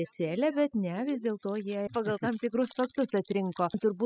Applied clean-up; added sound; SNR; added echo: classical method spectral subtraction.